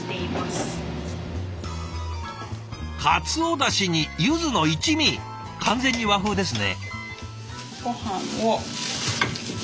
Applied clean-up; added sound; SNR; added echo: none; none; none; none.